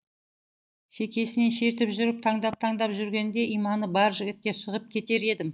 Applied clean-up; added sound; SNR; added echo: neural mask model DeepFilterNet 3.